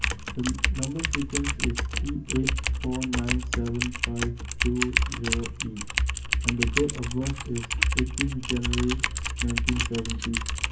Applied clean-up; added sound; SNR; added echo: none; Typing; -3 dB; reverberation time 0.3 s.